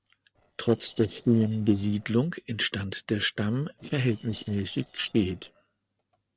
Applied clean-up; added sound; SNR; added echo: neural separator model SepFormer DNS4.